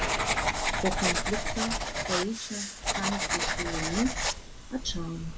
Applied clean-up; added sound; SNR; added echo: none; Writing; -4 dB; none.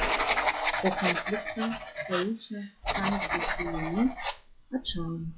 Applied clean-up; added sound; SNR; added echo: classical method log-MMSE.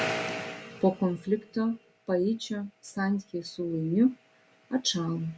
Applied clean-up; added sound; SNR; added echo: none; none; none; none.